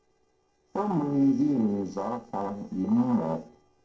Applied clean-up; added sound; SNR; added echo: neural separator model SepFormer DNS4.